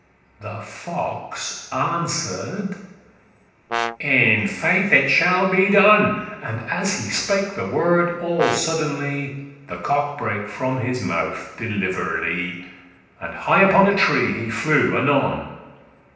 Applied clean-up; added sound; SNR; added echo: none; Brass instrument; 6 dB; reverberation time 0.9 s.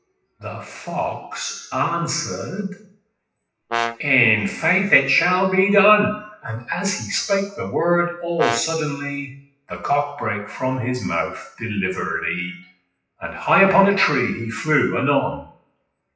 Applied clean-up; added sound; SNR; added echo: classical method WPE with log-MMSE.